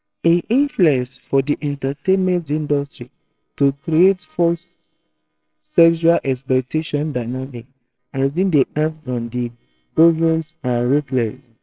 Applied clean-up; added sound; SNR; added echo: neural separator model SepFormer WHAMR!.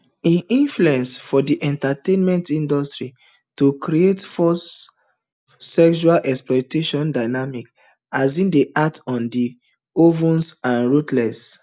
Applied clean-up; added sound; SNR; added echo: none; none; none; none.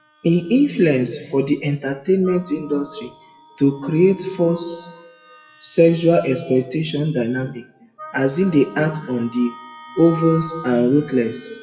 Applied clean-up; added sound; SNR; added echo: classical method WPE with log-MMSE.